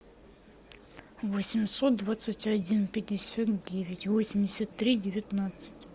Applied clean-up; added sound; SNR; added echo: none; none; none; none.